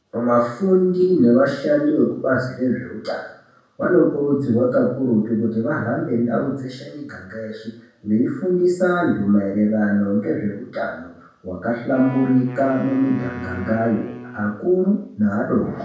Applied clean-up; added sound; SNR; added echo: none; Wind instrument, woodwind instrument; 12 dB; reverberation time 0.6 s.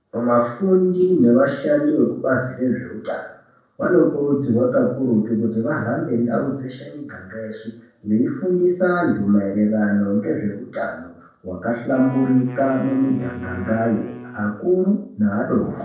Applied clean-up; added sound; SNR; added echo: neural separator model SepFormer DNS4.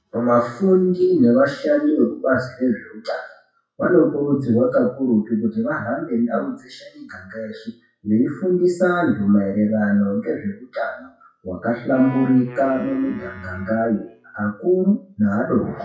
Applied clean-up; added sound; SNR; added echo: classical method WPE with log-MMSE.